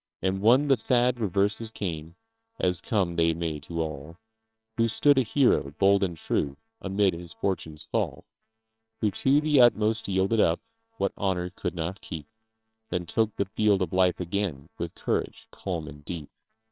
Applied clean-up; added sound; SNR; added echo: neural separator model SepFormer WHAMR!.